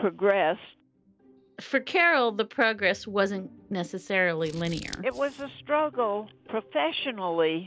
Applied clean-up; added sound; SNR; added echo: none; Scissors; 17 dB; none.